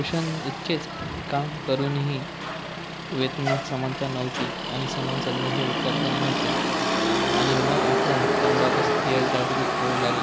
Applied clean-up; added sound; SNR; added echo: none; Motor vehicle (road); -3 dB; none.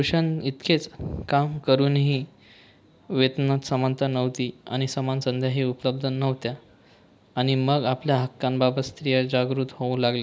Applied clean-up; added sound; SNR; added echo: none; none; none; none.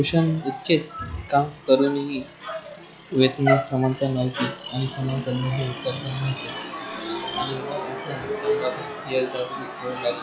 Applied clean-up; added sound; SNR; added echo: classical method log-MMSE.